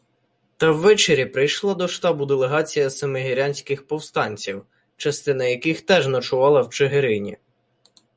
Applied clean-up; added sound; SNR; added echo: none; none; none; none.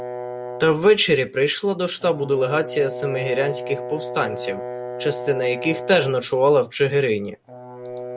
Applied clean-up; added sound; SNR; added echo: none; Brass instrument; 11 dB; none.